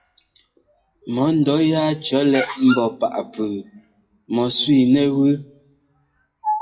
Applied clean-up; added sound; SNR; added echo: classical method WPE with log-MMSE.